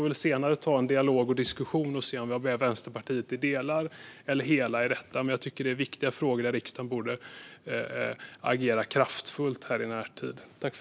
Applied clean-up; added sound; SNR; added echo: none; none; none; none.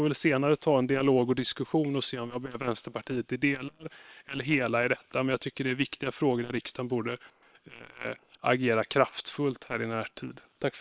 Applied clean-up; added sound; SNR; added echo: neural separator model SepFormer WHAM!.